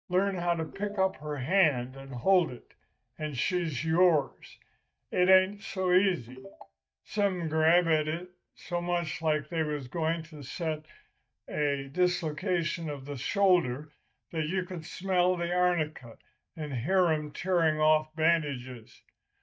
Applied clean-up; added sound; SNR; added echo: neural mask model DeepFilterNet 3.